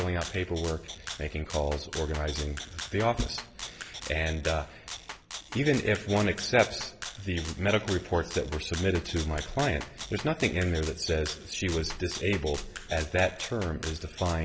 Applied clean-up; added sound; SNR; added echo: none; Rattle (instrument); 12 dB; none.